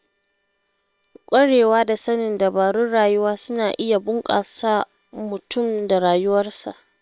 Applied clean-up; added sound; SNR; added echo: neural separator model SepFormer WHAM!.